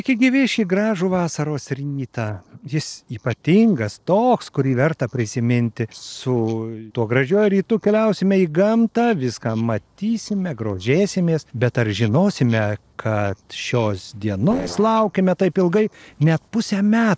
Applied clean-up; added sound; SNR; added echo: neural separator model SepFormer DNS4.